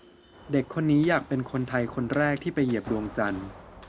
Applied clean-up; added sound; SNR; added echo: none; Walk, footsteps; 17 dB; none.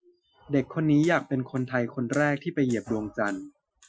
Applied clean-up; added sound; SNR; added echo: classical method Wiener filter.